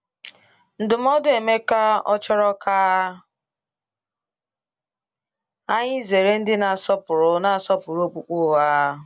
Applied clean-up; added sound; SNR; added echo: none; none; none; none.